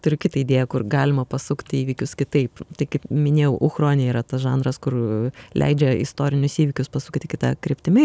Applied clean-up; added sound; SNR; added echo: none; none; none; none.